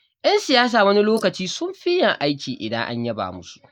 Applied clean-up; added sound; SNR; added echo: neural mask model Resemble Enhance denoiser.